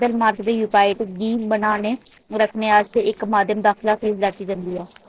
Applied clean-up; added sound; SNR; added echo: neural separator model SepFormer DNS4.